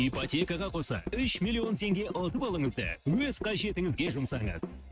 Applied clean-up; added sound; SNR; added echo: neural mask model RNNoise.